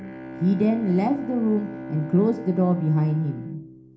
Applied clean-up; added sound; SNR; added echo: none; Bowed string instrument; 12 dB; reverberation time 0.4 s.